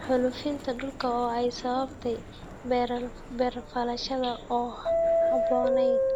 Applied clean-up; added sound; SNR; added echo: none; Subway, metro, underground; 0 dB; none.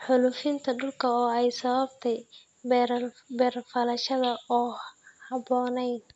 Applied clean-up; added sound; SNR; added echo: none; none; none; none.